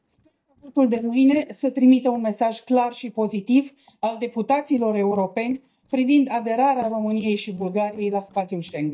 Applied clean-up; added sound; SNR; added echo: neural mask model DeepFilterNet 3.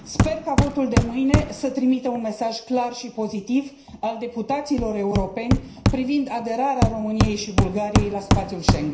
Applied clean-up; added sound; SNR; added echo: none; Hammer; 0 dB; reverberation time 0.5 s.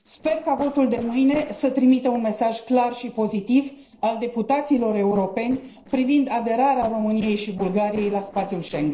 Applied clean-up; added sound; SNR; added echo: neural separator model SepFormer DNS4.